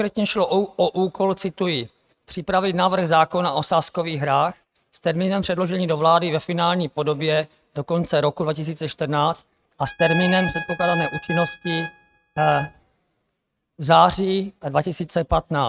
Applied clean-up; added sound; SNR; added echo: neural mask model RNNoise.